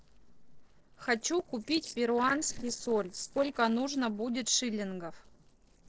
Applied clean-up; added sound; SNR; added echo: neural separator model SepFormer DNS4.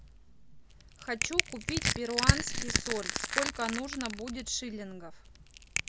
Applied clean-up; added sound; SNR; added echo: none; Crushing; -4 dB; none.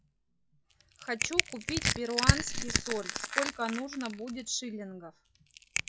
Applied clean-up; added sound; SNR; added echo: classical method log-MMSE.